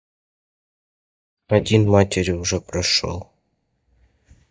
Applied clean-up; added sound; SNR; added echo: neural mask model DeepFilterNet 3.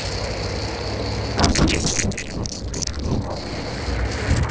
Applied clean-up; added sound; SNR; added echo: neural separator model SepFormer DNS4.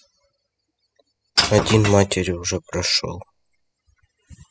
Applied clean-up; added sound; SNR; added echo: classical method spectral subtraction.